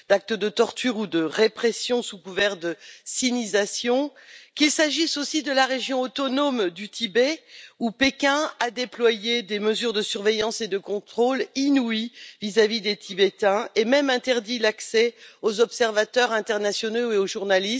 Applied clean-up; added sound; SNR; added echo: none; none; none; none.